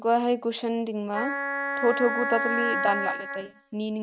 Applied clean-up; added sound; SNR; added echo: neural mask model RNNoise.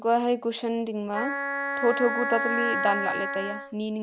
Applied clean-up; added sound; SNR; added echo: none; Wind instrument, woodwind instrument; 2 dB; none.